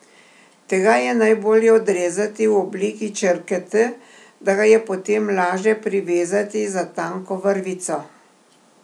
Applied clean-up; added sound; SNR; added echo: none; none; none; none.